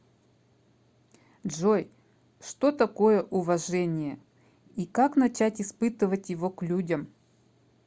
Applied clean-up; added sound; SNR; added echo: none; none; none; none.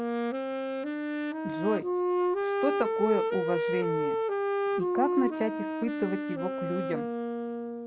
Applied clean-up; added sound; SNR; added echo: none; Wind instrument, woodwind instrument; -3 dB; none.